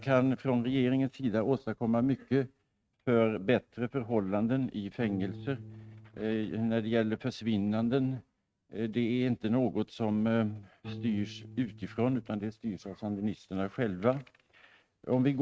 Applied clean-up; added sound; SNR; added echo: neural mask model RNNoise.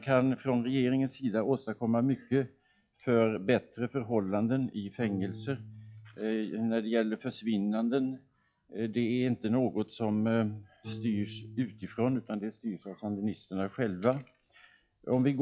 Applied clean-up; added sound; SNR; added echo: classical method log-MMSE.